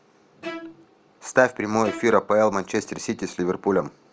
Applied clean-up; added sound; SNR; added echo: none; Bowed string instrument; 16 dB; none.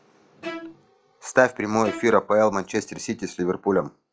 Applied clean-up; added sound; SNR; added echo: classical method log-MMSE.